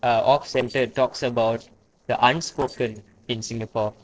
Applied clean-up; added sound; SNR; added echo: neural separator model SepFormer DNS4.